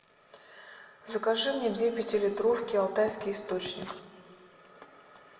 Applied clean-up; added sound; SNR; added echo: none; Writing; 19 dB; reverberation time 1.9 s.